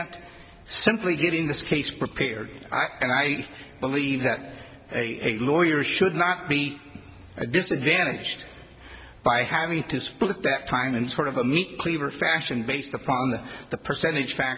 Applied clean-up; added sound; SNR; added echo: none; none; none; none.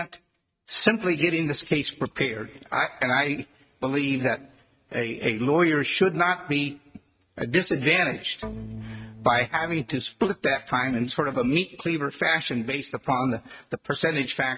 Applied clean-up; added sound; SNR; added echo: neural mask model RNNoise.